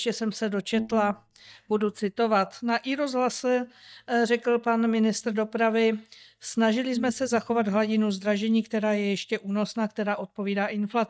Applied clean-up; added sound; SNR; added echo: neural mask model DeepFilterNet 3.